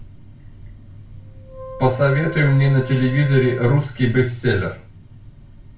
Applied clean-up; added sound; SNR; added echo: none; Wind instrument, woodwind instrument; 16 dB; reverberation time 0.3 s.